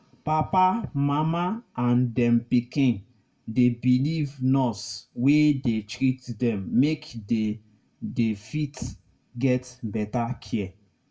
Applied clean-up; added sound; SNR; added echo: none; none; none; reverberation time 0.1 s.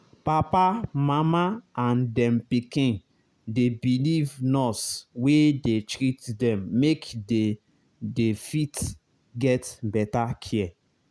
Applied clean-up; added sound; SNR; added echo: none; none; none; none.